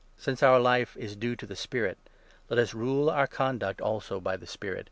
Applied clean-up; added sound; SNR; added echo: none; none; none; none.